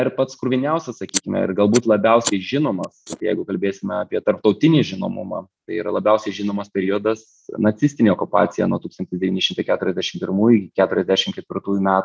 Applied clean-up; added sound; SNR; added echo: neural mask model RNNoise.